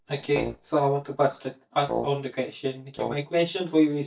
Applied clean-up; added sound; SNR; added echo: neural mask model DeepFilterNet 3.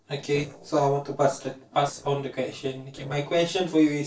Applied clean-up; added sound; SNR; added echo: neural separator model SepFormer DNS4.